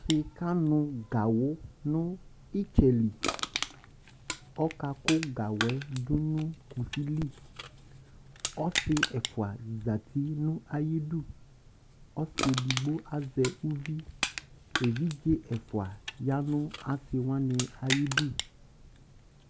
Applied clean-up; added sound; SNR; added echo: none; Crushing; 8 dB; none.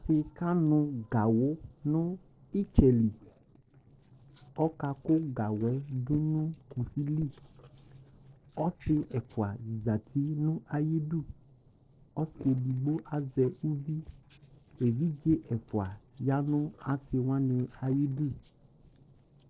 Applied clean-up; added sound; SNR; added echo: neural separator model SepFormer DNS4.